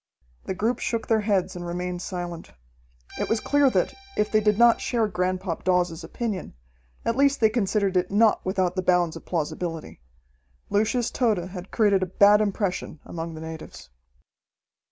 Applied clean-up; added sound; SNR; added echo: none; Accordion; 20 dB; none.